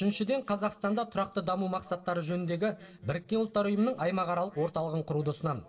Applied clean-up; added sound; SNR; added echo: neural separator model SepFormer DNS4.